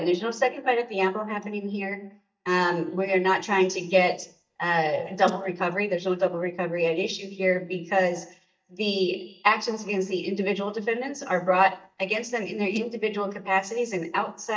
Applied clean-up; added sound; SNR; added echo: neural mask model DeepFilterNet 3.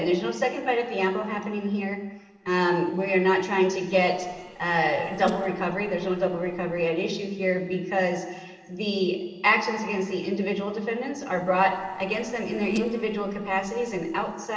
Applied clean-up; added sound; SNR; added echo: neural separator model SepFormer DNS4.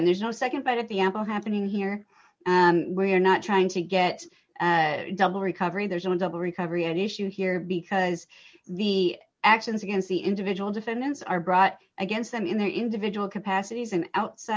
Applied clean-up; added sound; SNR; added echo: none; none; none; none.